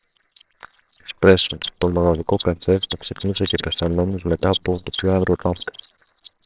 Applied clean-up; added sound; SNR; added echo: neural separator model SepFormer WHAMR!.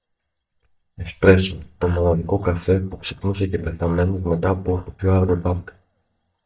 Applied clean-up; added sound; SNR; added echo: neural mask model DeepFilterNet 3.